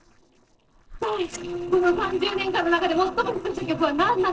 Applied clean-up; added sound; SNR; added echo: neural separator model SepFormer DNS4.